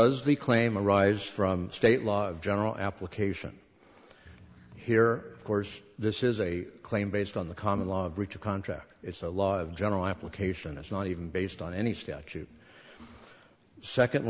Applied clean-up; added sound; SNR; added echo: none; none; none; none.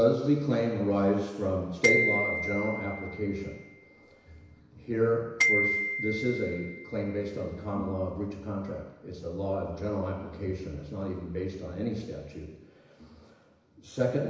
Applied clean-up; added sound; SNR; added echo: none; Glockenspiel; 1 dB; reverberation time 1.0 s.